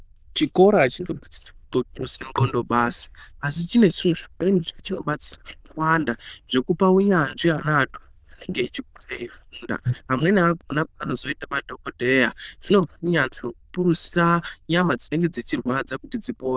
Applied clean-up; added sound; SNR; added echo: neural diffusion model UNIVERSE++.